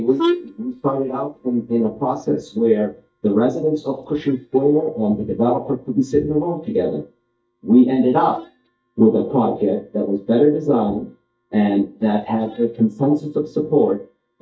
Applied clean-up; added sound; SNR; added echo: neural mask model DeepFilterNet 3.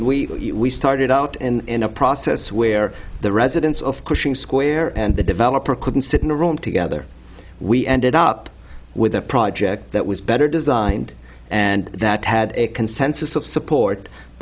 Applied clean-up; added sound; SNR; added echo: none; none; none; none.